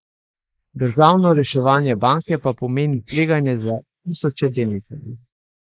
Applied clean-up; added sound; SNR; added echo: neural mask model Resemble Enhance denoiser.